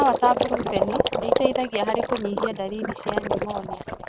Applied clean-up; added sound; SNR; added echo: neural mask model RNNoise.